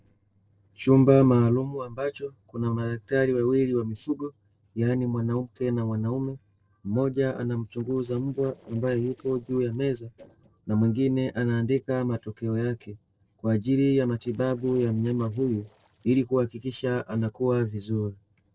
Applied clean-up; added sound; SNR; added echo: neural separator model SepFormer DNS4.